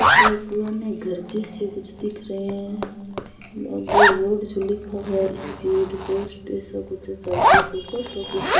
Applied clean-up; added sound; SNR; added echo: none; Zipper (clothing); -3 dB; reverberation time 2.3 s.